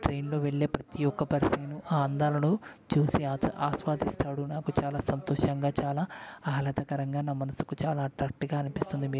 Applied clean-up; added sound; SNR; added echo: none; none; none; none.